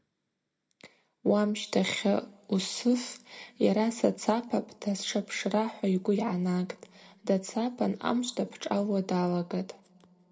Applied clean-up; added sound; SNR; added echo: none; none; none; reverberation time 0.7 s.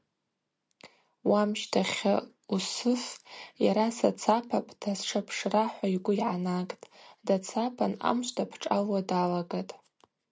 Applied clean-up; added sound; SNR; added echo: none; none; none; none.